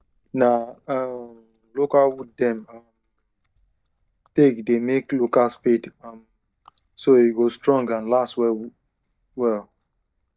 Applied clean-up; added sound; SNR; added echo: neural mask model DeepFilterNet 3.